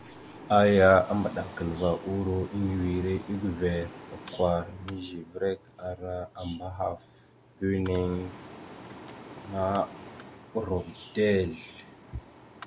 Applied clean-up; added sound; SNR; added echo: none; Mechanical fan; 18 dB; none.